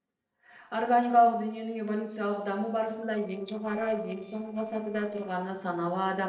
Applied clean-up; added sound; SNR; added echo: neural separator model SepFormer DNS4.